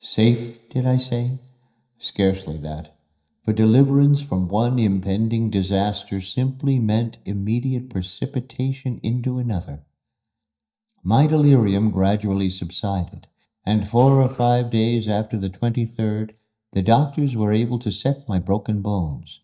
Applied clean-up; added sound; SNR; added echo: neural mask model DeepFilterNet 3.